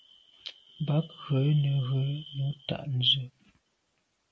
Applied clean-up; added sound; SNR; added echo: none; none; none; none.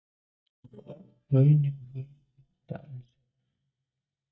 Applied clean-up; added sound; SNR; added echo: neural mask model DeepFilterNet 3.